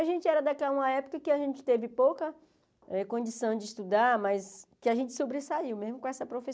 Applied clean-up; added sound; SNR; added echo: none; none; none; none.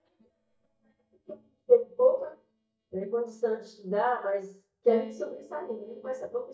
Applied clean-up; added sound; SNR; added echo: neural mask model DeepFilterNet 3.